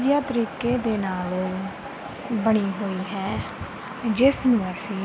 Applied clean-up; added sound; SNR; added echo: none; none; none; none.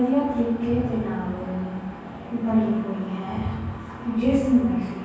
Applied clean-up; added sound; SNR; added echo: none; none; none; reverberation time 1.3 s.